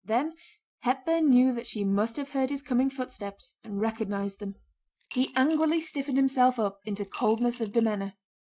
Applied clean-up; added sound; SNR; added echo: neural mask model DeepFilterNet 3.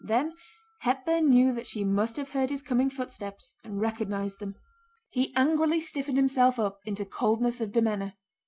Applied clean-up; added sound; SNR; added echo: none; none; none; none.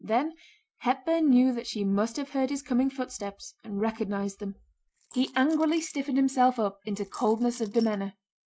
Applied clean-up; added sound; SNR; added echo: neural mask model Resemble Enhance denoiser.